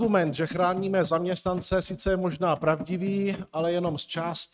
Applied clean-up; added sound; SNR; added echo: neural mask model RNNoise.